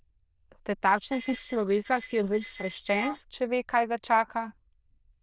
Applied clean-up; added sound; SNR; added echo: neural diffusion model UNIVERSE++.